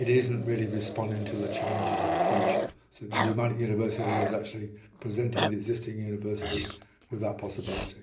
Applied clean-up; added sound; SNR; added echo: none; Growling; 2 dB; reverberation time 0.5 s.